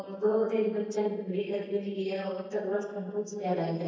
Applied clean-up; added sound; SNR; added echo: neural mask model DeepFilterNet 3.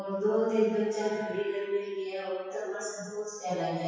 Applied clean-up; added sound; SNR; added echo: classical method WPE with log-MMSE.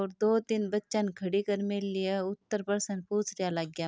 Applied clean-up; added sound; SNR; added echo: none; none; none; none.